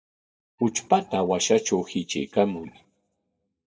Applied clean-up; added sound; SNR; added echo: neural mask model DeepFilterNet 3.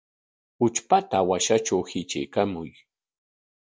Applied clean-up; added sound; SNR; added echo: none; none; none; none.